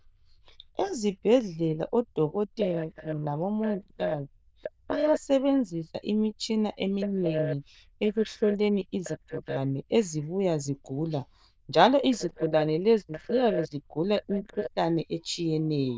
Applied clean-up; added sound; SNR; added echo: neural diffusion model UNIVERSE++.